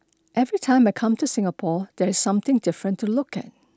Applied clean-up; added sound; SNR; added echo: none; none; none; none.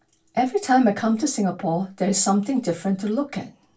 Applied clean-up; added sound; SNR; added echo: none; none; none; reverberation time 0.2 s.